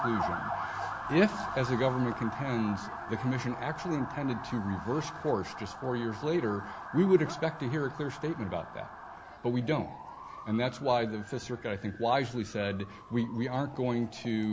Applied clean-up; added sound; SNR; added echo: none; Motor vehicle (road) / Siren; 9 dB; none.